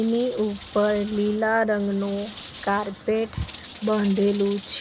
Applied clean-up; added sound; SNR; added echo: none; Rattle / Rattle (instrument); 8 dB; none.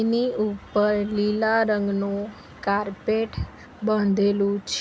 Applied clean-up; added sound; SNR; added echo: none; none; none; none.